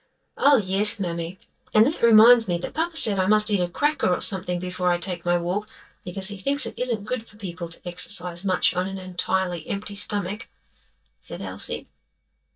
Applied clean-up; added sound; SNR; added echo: neural mask model DeepFilterNet 3.